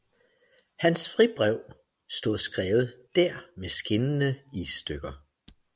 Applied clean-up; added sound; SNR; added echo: none; none; none; none.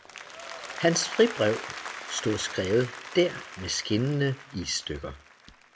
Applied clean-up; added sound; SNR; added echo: none; Applause; 12 dB; none.